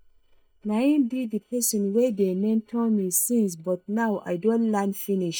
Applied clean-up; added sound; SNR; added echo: neural mask model DeepFilterNet 3.